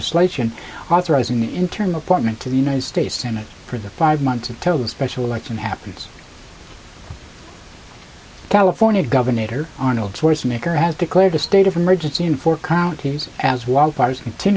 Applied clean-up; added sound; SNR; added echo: none; none; none; none.